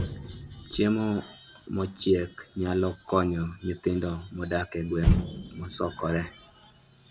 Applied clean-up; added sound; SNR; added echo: none; Motor vehicle (road); 6 dB; none.